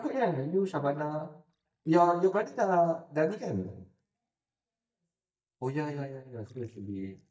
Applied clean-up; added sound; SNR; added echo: neural mask model DeepFilterNet 3.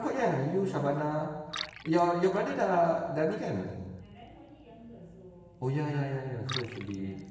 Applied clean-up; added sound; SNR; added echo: none; Liquid; 17 dB; reverberation time 1.2 s.